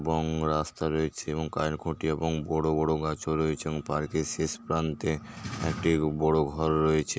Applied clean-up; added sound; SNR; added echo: none; none; none; none.